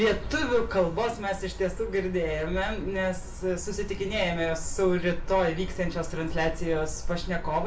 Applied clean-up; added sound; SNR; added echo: none; none; none; reverberation time 0.3 s.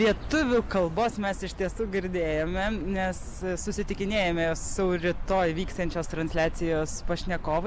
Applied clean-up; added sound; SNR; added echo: none; none; none; none.